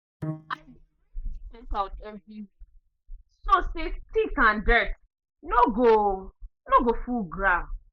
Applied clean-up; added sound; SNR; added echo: neural mask model DeepFilterNet 3.